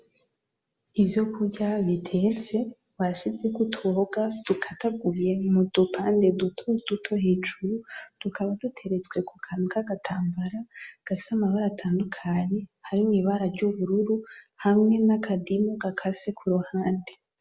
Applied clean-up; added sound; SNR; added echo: none; none; none; none.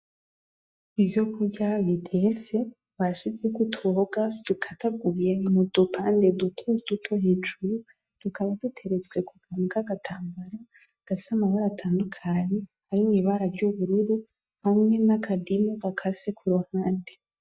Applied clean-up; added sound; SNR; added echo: neural mask model DeepFilterNet 3.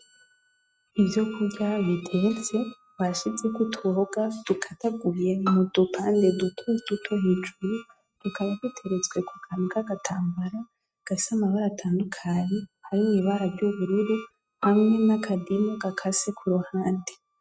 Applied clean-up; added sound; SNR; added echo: neural mask model RNNoise.